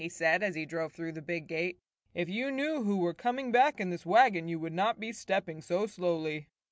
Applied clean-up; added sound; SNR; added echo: none; none; none; none.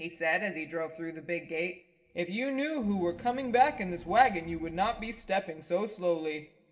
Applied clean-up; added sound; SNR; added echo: none; Engine / Car; 18 dB; reverberation time 0.7 s.